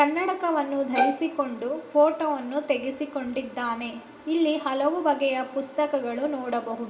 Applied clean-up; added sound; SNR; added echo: none; Bowed string instrument; -1 dB; reverberation time 0.6 s.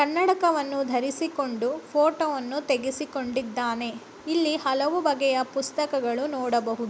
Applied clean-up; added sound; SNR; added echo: none; none; none; none.